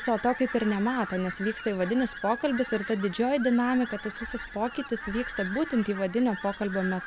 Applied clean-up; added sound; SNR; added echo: none; Fowl; 11 dB; none.